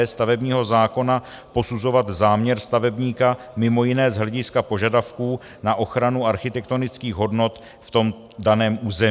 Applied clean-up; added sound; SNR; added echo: none; none; none; none.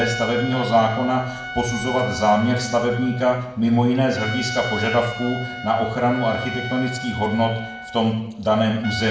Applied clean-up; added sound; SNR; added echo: none; Trumpet; 11 dB; reverberation time 0.7 s.